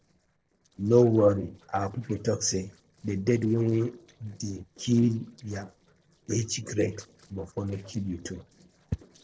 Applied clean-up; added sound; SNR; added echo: neural separator model SepFormer DNS4.